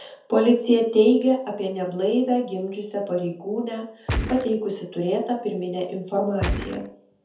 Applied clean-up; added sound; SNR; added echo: none; Gunshot, gunfire; 3 dB; reverberation time 0.5 s.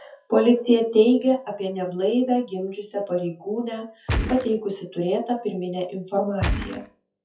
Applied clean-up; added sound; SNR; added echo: classical method WPE with log-MMSE.